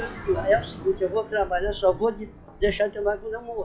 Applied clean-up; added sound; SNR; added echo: classical method log-MMSE.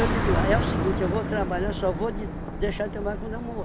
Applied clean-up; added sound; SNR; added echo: none; Car passing by; -1 dB; none.